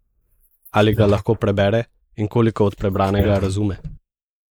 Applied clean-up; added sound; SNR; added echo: neural mask model Resemble Enhance denoiser.